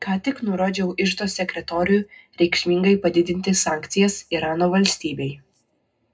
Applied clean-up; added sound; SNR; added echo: none; none; none; reverberation time 0.2 s.